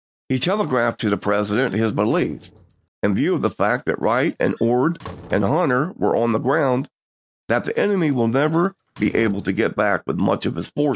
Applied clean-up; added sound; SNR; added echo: neural separator model SepFormer DNS4.